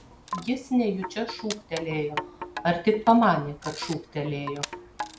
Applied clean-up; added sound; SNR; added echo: none; Wind chime + Camera; 12 dB; none.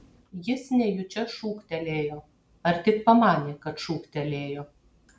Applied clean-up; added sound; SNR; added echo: none; none; none; none.